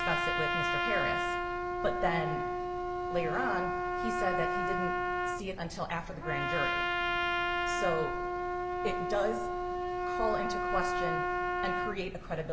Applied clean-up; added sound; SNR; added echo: none; Trumpet; -3 dB; none.